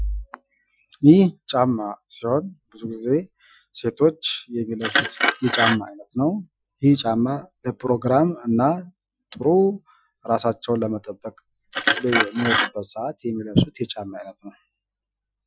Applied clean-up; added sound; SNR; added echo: classical method Wiener filter.